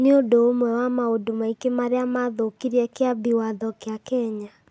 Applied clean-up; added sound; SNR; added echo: none; none; none; none.